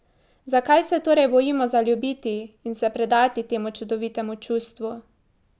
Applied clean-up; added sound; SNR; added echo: none; none; none; none.